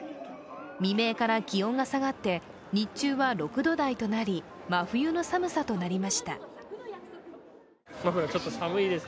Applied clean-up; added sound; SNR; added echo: none; none; none; none.